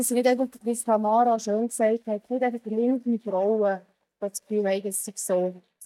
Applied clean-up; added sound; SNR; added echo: neural mask model DeepFilterNet 3.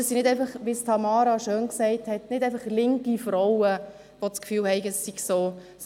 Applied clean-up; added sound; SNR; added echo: none; none; none; none.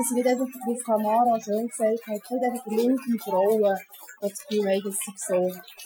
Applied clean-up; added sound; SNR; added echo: classical method Wiener filter.